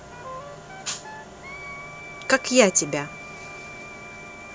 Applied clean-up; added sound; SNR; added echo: none; Wind instrument, woodwind instrument; 14 dB; none.